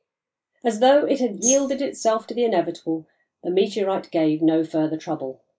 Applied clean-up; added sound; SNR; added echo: neural mask model Resemble Enhance denoiser.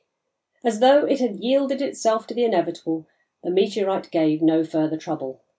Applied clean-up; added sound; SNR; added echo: none; none; none; none.